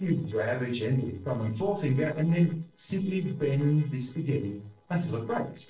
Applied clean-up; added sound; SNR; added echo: neural separator model SepFormer DNS4.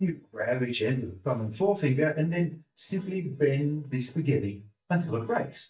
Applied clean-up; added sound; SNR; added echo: neural mask model DeepFilterNet 3.